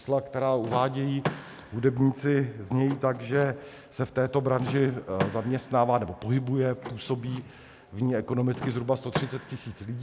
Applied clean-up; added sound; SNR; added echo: none; Door / Car; 12 dB; none.